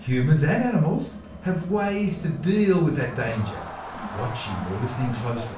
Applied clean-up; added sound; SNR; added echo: none; Crowd; 13 dB; reverberation time 0.4 s.